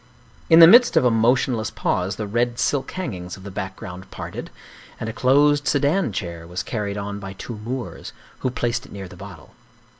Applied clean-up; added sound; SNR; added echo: none; none; none; none.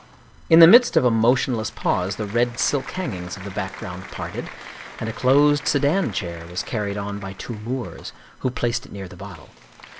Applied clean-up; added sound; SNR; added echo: none; Applause; 19 dB; none.